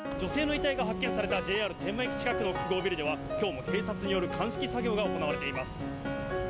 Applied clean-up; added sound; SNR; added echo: none; Piano; 3 dB; none.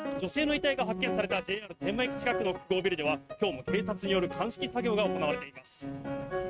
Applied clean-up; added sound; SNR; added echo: neural mask model RNNoise.